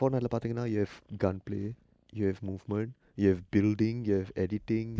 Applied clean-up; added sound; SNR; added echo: neural mask model DeepFilterNet 3.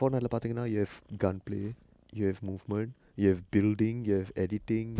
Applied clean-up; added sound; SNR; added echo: none; Purr; 17 dB; none.